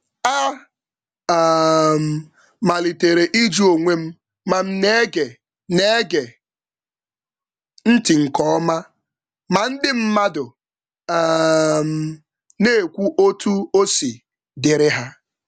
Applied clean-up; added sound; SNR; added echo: none; none; none; none.